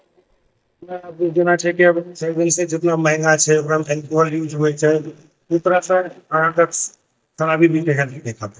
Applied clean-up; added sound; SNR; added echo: neural mask model DeepFilterNet 3.